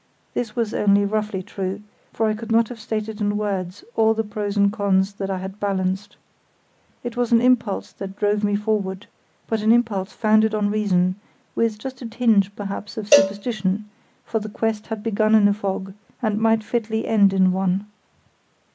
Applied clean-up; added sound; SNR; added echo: none; Cowbell; 2 dB; none.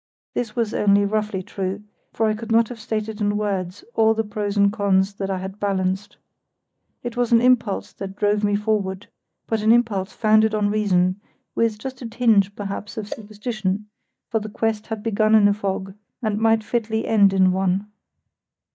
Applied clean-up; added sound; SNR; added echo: neural mask model DeepFilterNet 3.